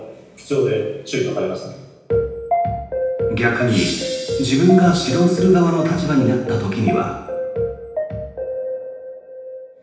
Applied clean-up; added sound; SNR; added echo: none; none; none; reverberation time 0.9 s.